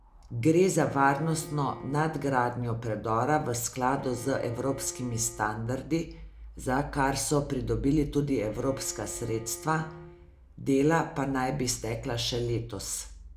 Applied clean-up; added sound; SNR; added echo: none; Bowed string instrument; 19 dB; none.